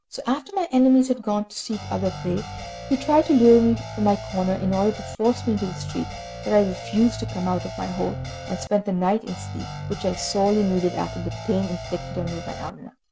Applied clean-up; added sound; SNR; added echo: none; Guitar; 10 dB; none.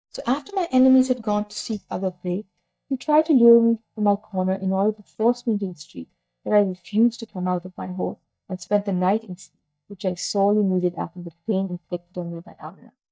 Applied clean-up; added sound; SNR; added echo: neural mask model DeepFilterNet 3.